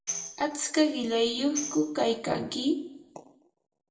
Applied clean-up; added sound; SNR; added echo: none; Tambourine; 12 dB; reverberation time 0.5 s.